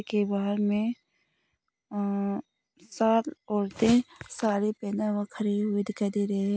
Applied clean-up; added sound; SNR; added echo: none; none; none; none.